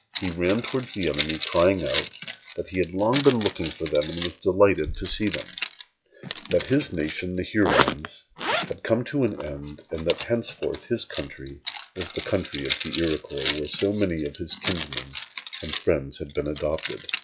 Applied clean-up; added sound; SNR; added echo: classical method log-MMSE.